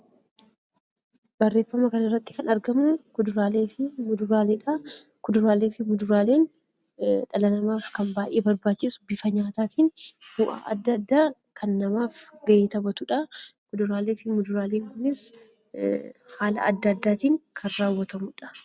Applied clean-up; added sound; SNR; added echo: none; none; none; none.